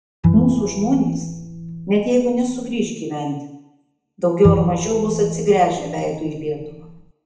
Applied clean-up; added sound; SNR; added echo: none; Bowed string instrument; 4 dB; reverberation time 0.8 s.